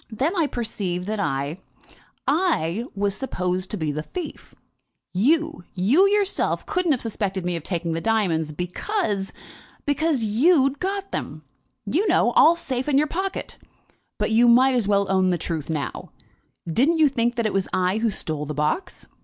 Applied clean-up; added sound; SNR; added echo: none; none; none; none.